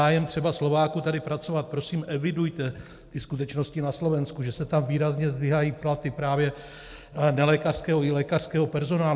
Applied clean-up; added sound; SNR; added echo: none; none; none; none.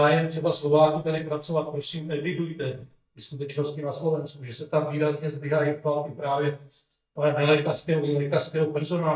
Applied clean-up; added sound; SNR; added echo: neural mask model DeepFilterNet 3.